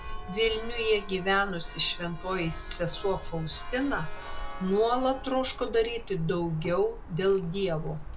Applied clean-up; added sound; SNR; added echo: none; Church bell; 8 dB; none.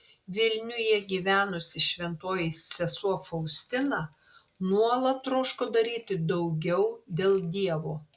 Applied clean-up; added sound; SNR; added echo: none; none; none; none.